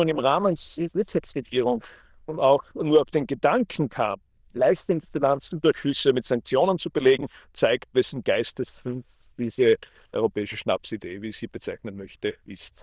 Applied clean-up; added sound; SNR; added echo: neural diffusion model UNIVERSE++.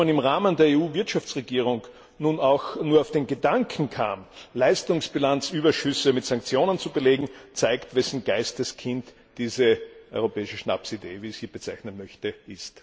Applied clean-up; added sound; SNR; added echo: none; none; none; none.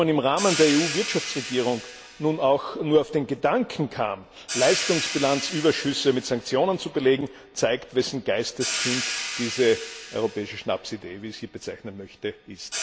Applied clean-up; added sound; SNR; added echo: none; Hi-hat; 9 dB; none.